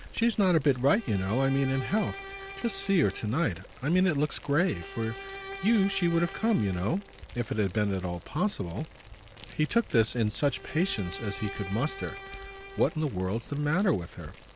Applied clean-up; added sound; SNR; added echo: none; Boiling + Bowed string instrument; 15 dB; none.